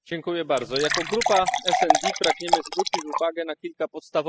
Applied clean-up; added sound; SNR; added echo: classical method spectral subtraction.